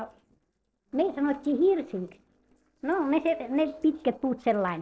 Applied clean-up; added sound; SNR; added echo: neural separator model SepFormer DNS4.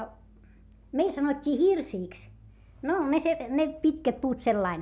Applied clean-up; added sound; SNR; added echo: none; none; none; none.